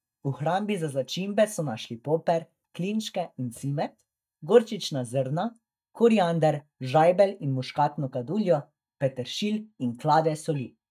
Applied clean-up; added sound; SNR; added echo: neural mask model DeepFilterNet 3.